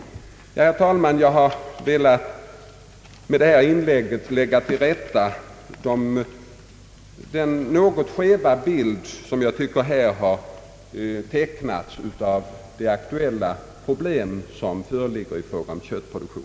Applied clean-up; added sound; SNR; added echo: none; none; none; none.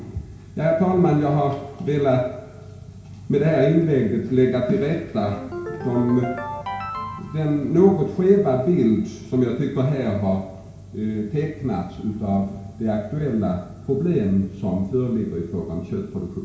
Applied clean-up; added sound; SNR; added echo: none; Ringtone; 10 dB; reverberation time 0.6 s.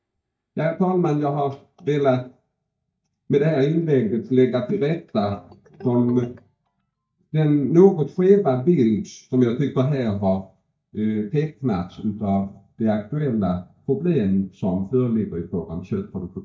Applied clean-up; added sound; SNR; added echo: neural mask model DeepFilterNet 3.